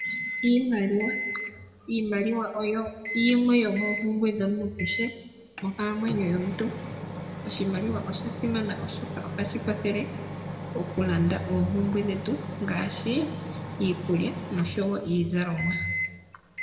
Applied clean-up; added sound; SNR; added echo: none; Microwave oven; 7 dB; reverberation time 1.3 s.